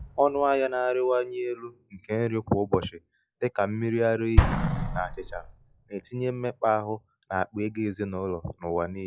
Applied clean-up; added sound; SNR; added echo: classical method log-MMSE.